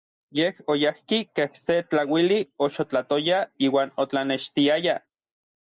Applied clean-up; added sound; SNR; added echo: neural mask model Resemble Enhance denoiser.